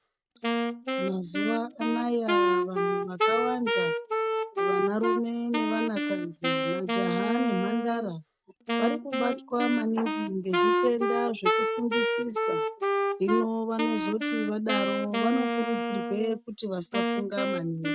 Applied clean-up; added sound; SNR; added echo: neural mask model RNNoise.